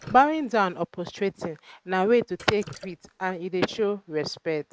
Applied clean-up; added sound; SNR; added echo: neural mask model RNNoise.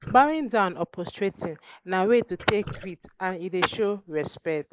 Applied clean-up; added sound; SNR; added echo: neural mask model Resemble Enhance denoiser.